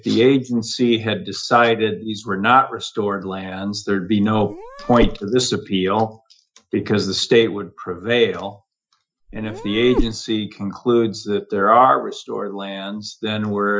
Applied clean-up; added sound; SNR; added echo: classical method Wiener filter.